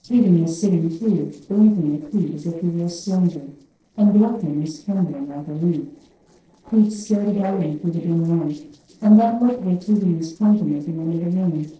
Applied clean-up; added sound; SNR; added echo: neural separator model SepFormer DNS4.